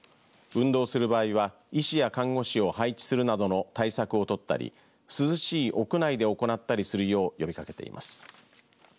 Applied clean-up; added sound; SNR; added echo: none; none; none; none.